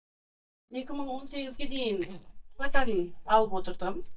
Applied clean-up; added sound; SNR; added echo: neural mask model DeepFilterNet 3.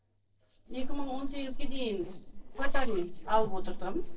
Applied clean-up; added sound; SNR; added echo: neural separator model SepFormer DNS4.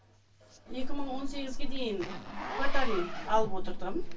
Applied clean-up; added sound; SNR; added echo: none; Zipper (clothing); 16 dB; reverberation time 0.2 s.